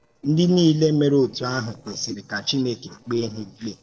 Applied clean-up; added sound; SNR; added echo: neural separator model SepFormer DNS4.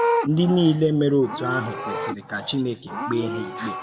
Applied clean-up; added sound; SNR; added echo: none; Livestock, farm animals, working animals; 6 dB; reverberation time 0.7 s.